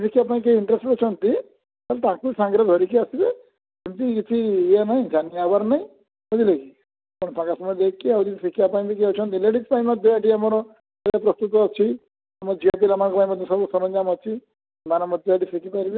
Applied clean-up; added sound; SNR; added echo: none; none; none; none.